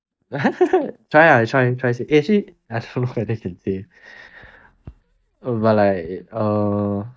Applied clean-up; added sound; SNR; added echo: neural mask model DeepFilterNet 3.